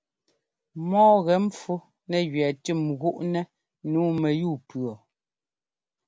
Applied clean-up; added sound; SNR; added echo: none; none; none; none.